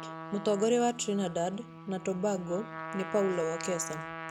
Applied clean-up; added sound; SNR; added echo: none; Trumpet; 10 dB; none.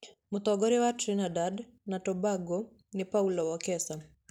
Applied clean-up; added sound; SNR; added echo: none; none; none; none.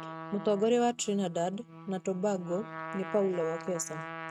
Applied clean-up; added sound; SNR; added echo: neural mask model RNNoise.